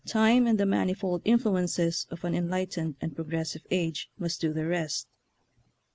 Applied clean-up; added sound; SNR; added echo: none; none; none; none.